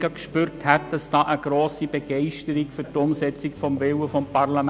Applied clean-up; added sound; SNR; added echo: none; Guitar; 20 dB; none.